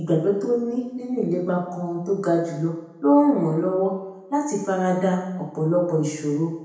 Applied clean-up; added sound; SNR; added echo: none; none; none; reverberation time 0.9 s.